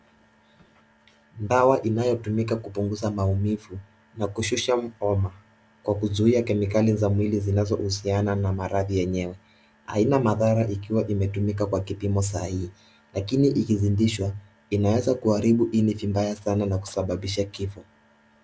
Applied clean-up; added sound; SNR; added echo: none; none; none; none.